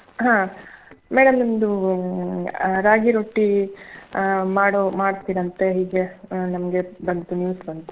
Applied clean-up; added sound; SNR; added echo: neural separator model SepFormer DNS4.